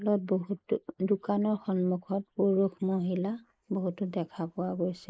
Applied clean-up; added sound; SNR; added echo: neural mask model Resemble Enhance denoiser.